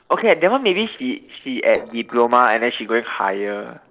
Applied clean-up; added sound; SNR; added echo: neural separator model SepFormer DNS4.